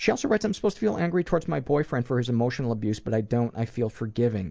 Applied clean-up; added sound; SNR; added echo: none; none; none; none.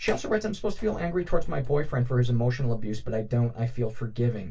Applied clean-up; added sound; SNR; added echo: none; Sliding door; 19 dB; reverberation time 0.1 s.